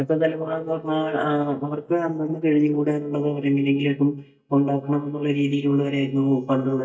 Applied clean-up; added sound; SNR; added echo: neural mask model DeepFilterNet 3.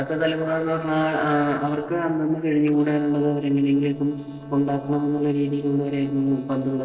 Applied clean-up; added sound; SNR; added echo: neural separator model SepFormer DNS4.